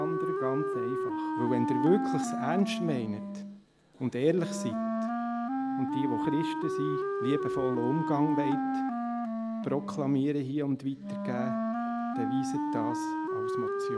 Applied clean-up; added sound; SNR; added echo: none; Wind instrument, woodwind instrument; -1 dB; none.